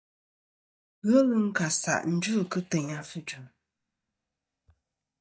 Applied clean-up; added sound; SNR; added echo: neural mask model DeepFilterNet 3.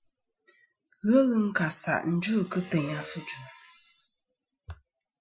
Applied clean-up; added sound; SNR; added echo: classical method Wiener filter.